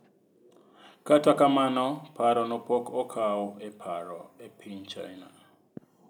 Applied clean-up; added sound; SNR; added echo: none; none; none; none.